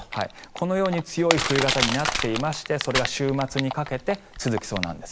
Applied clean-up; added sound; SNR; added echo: none; Typing + Crushing; 4 dB; none.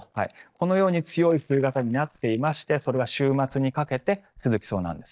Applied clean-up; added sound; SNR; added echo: neural mask model DeepFilterNet 3.